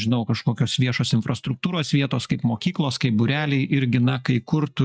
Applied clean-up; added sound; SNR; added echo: neural mask model DeepFilterNet 3.